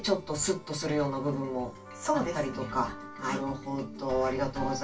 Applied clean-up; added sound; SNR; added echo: none; Wind instrument, woodwind instrument; 17 dB; reverberation time 0.2 s.